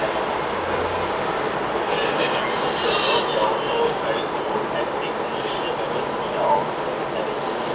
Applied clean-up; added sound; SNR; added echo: none; none; none; none.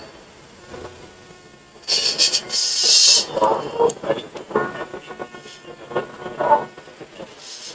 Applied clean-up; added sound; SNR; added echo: neural mask model RNNoise.